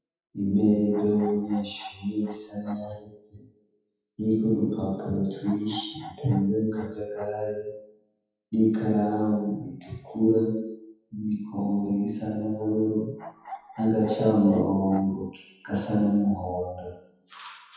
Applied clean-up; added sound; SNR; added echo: classical method WPE with log-MMSE.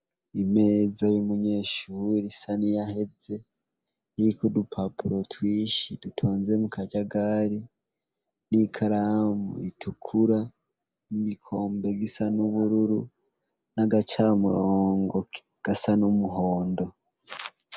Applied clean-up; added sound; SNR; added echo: none; none; none; none.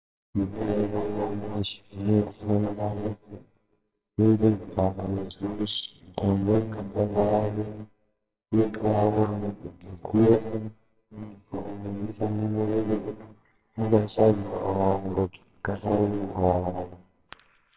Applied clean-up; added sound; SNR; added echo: neural separator model SepFormer WHAMR!.